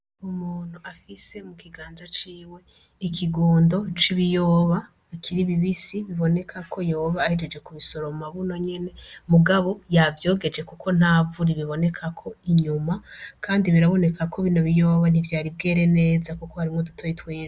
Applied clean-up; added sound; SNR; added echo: none; none; none; none.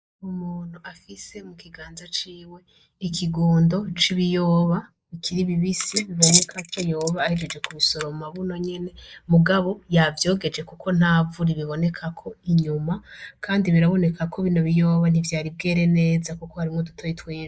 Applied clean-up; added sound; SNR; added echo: neural mask model Resemble Enhance denoiser.